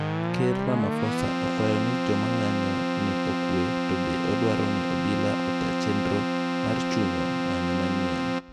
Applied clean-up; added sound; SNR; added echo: none; Keyboard (musical); -3 dB; none.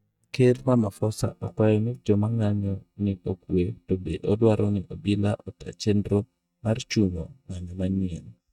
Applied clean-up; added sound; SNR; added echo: neural mask model DeepFilterNet 3.